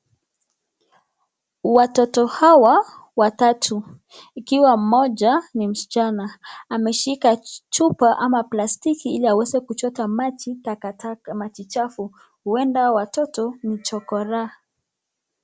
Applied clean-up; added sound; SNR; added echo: none; none; none; none.